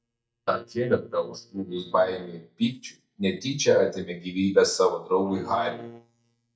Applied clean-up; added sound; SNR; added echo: neural mask model DeepFilterNet 3.